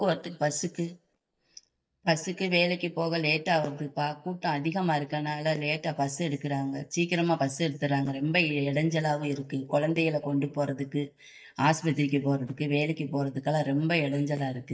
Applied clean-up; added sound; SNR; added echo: neural mask model DeepFilterNet 3.